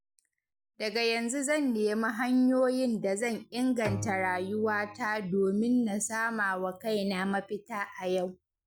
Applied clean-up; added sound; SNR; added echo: none; Bowed string instrument; 14 dB; none.